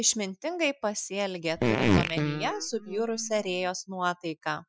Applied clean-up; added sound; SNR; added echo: classical method Wiener filter.